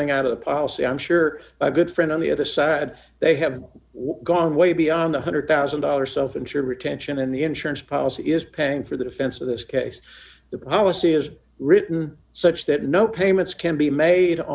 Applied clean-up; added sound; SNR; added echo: none; none; none; none.